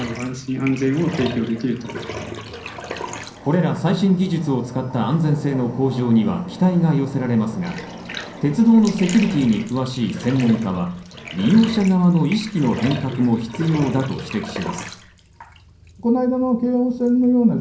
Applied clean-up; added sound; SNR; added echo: none; Bathtub (filling or washing); 15 dB; reverberation time 0.6 s.